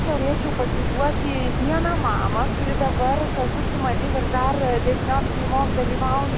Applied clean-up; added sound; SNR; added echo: none; Water; -3 dB; none.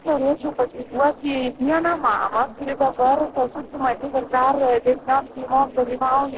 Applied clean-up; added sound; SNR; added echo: neural separator model SepFormer DNS4.